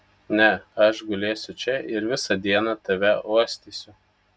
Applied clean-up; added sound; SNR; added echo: none; none; none; none.